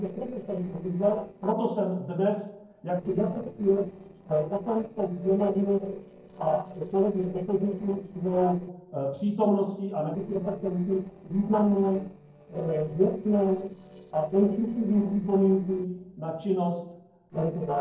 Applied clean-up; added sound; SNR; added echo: neural separator model SepFormer DNS4.